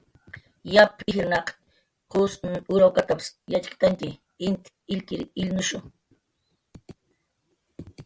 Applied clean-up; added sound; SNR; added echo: none; none; none; none.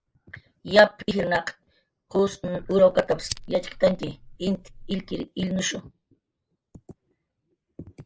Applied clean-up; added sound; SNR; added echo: neural mask model Resemble Enhance denoiser.